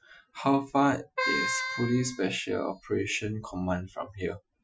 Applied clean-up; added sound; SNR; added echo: classical method Wiener filter.